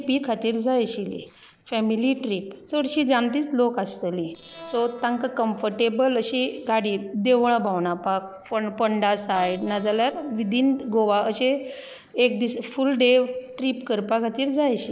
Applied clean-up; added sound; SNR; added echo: neural separator model SepFormer DNS4.